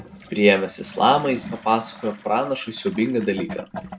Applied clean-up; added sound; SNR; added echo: none; Toilet flush / Gurgling; 15 dB; none.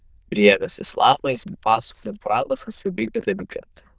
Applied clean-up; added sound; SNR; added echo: neural diffusion model UNIVERSE++.